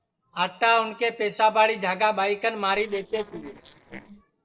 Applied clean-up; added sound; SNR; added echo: neural separator model SepFormer DNS4.